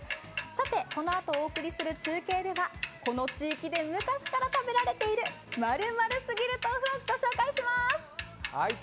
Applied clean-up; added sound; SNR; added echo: none; Mechanisms / Bicycle; 4 dB; none.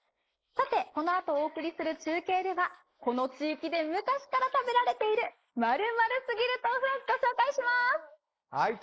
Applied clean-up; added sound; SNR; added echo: neural mask model Resemble Enhance denoiser.